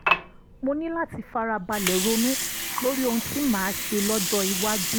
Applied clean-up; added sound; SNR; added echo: none; Water; 2 dB; none.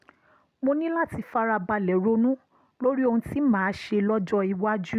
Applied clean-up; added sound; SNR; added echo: none; none; none; none.